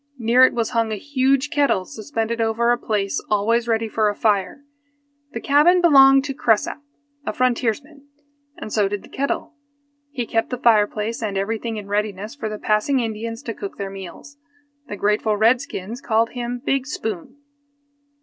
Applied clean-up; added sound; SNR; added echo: none; none; none; none.